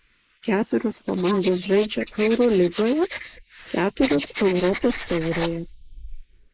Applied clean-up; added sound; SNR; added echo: neural mask model Resemble Enhance denoiser.